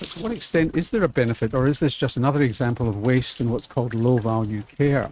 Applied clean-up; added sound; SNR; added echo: neural mask model RNNoise.